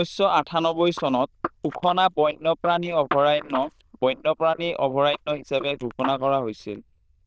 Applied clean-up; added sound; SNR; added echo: neural diffusion model UNIVERSE++.